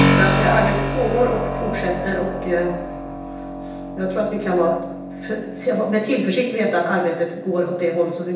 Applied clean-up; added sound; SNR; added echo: none; Keyboard (musical); 3 dB; reverberation time 0.9 s.